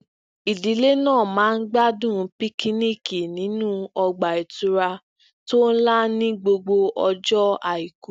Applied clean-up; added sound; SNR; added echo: none; none; none; none.